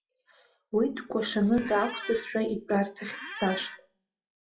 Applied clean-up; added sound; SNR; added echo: classical method WPE with log-MMSE.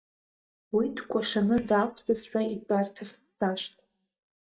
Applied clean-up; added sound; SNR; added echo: neural mask model DeepFilterNet 3.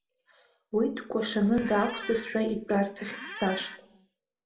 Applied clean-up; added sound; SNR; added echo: none; Squeak; 11 dB; reverberation time 0.4 s.